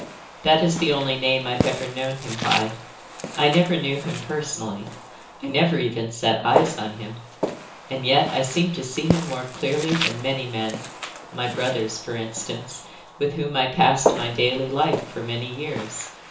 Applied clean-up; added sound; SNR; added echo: none; Walk, footsteps; 7 dB; reverberation time 0.7 s.